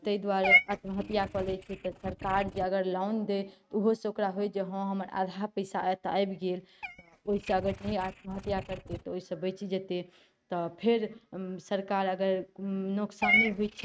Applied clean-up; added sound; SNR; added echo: neural mask model RNNoise.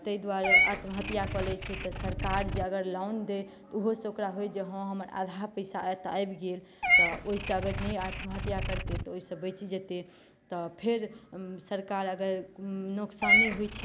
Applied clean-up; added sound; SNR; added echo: none; Meow / Purr; -1 dB; none.